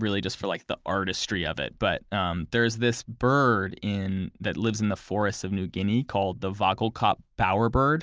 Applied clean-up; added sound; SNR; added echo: none; none; none; none.